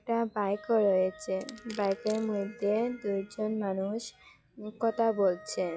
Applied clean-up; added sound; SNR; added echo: classical method log-MMSE.